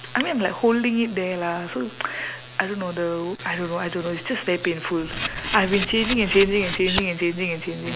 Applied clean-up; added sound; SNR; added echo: none; Camera; 5 dB; none.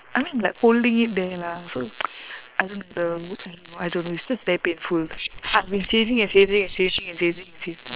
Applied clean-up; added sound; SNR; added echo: neural separator model SepFormer WHAM!.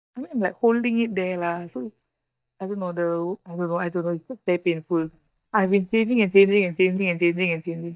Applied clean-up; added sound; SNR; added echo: neural mask model DeepFilterNet 3.